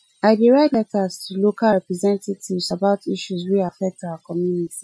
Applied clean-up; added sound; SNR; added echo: classical method Wiener filter.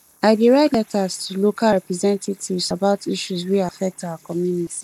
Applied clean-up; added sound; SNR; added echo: neural mask model Resemble Enhance denoiser.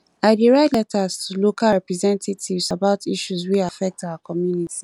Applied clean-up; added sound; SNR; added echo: none; none; none; none.